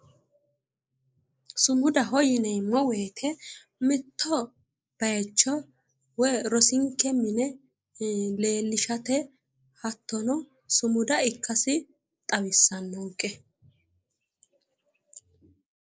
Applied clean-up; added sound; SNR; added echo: neural mask model Resemble Enhance denoiser.